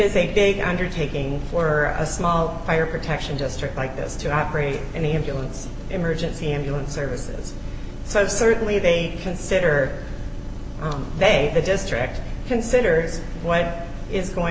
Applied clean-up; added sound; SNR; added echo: none; none; none; none.